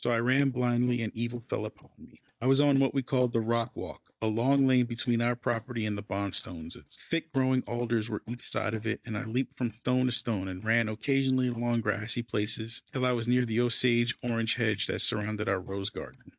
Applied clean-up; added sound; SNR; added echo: neural mask model DeepFilterNet 3.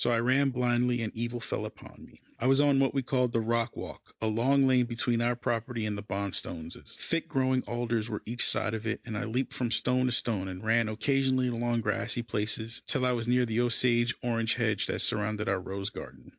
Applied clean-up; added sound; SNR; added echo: none; none; none; none.